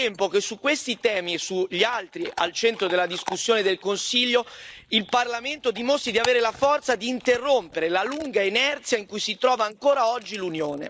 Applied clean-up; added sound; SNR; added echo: neural mask model Resemble Enhance denoiser.